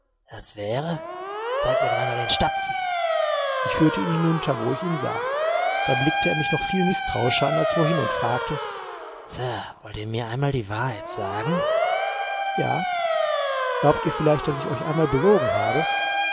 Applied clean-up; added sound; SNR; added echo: none; Motor vehicle (road) / Siren; 0 dB; none.